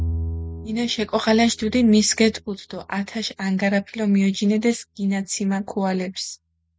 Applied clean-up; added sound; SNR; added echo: neural mask model RNNoise.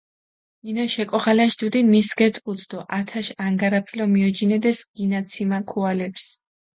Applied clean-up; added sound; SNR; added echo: none; none; none; none.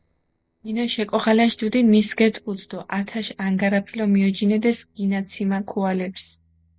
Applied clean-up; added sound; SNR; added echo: neural separator model SepFormer DNS4.